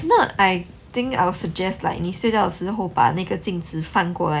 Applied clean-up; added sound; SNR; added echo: none; none; none; none.